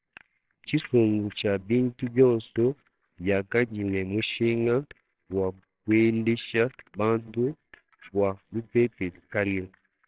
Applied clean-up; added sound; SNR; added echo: neural separator model SepFormer WHAMR!.